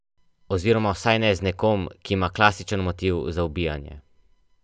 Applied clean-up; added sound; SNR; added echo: none; none; none; none.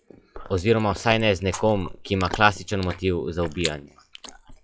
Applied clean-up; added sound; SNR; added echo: classical method log-MMSE.